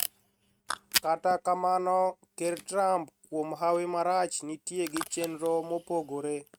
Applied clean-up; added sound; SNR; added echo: neural mask model RNNoise.